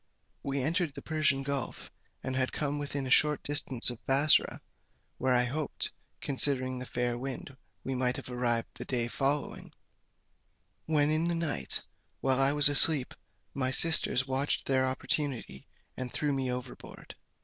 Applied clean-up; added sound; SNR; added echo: none; none; none; none.